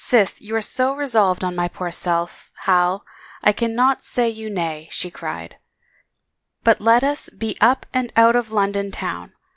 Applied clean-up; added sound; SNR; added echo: none; none; none; none.